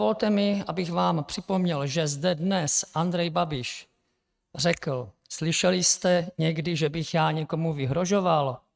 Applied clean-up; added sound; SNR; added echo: neural mask model RNNoise.